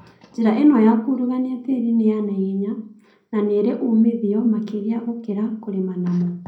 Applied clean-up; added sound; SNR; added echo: none; none; none; reverberation time 0.5 s.